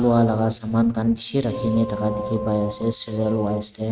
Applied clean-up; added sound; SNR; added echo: neural mask model RNNoise.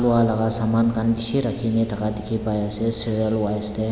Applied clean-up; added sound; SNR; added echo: none; none; none; none.